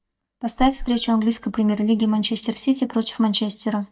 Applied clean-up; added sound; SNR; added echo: neural mask model DeepFilterNet 3.